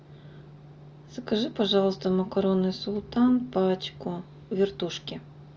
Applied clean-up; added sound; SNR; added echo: none; none; none; none.